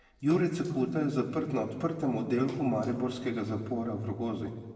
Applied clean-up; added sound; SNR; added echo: neural separator model SepFormer DNS4.